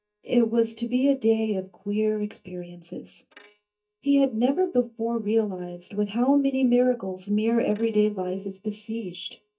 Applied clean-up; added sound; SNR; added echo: neural mask model DeepFilterNet 3.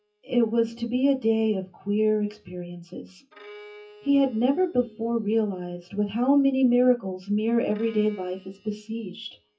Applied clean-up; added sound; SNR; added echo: classical method WPE with log-MMSE.